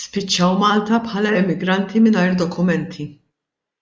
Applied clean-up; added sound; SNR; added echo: neural mask model Resemble Enhance denoiser.